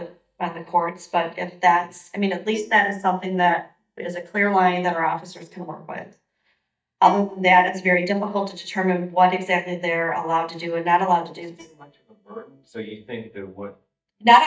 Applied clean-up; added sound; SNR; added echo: neural mask model DeepFilterNet 3.